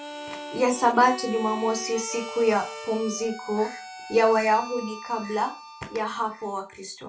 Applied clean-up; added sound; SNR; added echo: none; Harmonica; 13 dB; reverberation time 0.2 s.